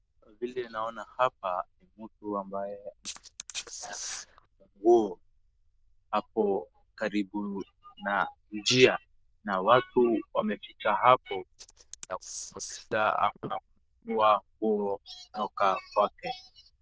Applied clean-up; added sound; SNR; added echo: neural diffusion model UNIVERSE++.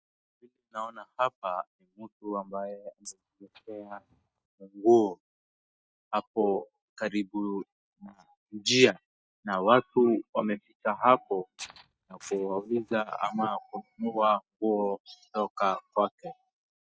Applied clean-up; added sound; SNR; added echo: neural mask model DeepFilterNet 3.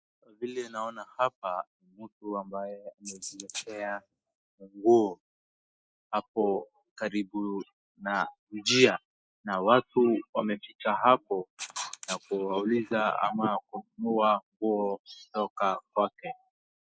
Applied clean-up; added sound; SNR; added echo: neural mask model Resemble Enhance denoiser.